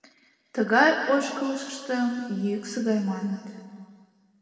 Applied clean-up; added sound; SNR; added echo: none; none; none; reverberation time 2.2 s.